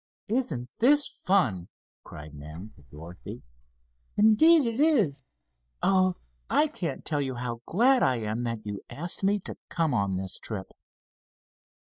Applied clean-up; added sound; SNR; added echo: neural mask model DeepFilterNet 3.